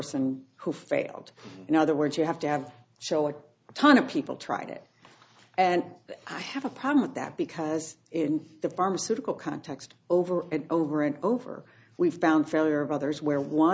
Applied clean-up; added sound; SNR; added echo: none; none; none; none.